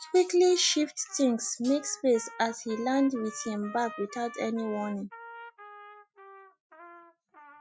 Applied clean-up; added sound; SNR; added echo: classical method Wiener filter.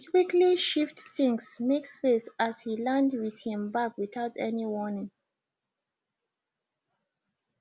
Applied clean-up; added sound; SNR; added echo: none; none; none; none.